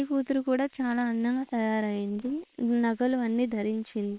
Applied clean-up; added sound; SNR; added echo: neural separator model SepFormer WHAM!.